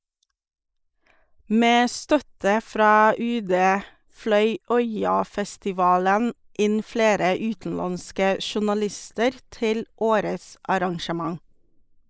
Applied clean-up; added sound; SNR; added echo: neural mask model Resemble Enhance denoiser.